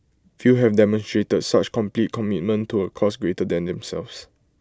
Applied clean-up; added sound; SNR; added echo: none; none; none; none.